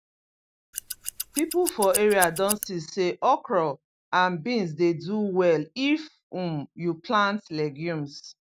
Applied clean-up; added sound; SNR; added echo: none; Scissors; 5 dB; none.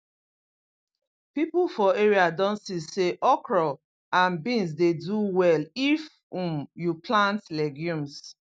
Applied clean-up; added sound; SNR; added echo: none; none; none; none.